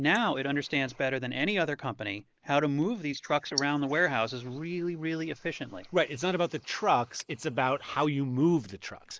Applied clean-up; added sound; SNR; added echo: neural mask model Resemble Enhance denoiser.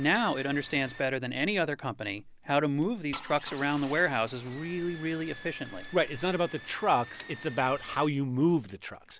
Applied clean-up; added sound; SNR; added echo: none; Engine starting / Car; 15 dB; none.